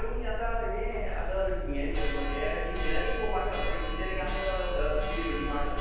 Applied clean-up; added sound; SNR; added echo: none; Church bell; -3 dB; reverberation time 1.2 s.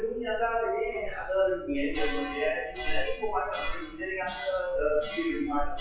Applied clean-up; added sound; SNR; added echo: classical method WPE with log-MMSE.